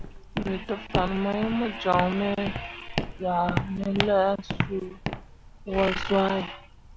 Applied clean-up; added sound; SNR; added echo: none; Walk, footsteps + Bird; 6 dB; none.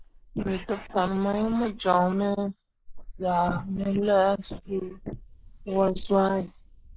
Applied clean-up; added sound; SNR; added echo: neural mask model Resemble Enhance denoiser.